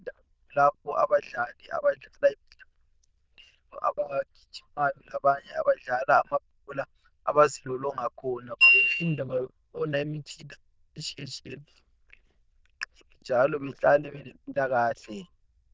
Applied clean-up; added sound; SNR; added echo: neural diffusion model UNIVERSE++.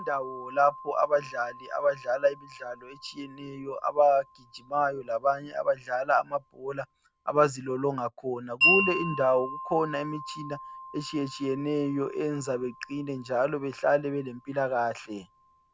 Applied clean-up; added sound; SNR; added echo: none; Wind chime; 8 dB; none.